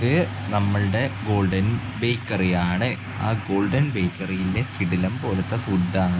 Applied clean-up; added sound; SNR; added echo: none; none; none; none.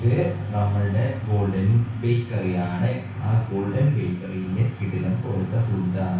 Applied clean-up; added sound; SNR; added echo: none; none; none; reverberation time 0.6 s.